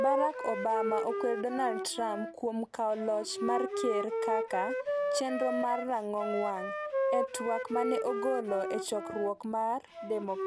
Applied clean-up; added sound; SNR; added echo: none; Wind instrument, woodwind instrument; 1 dB; none.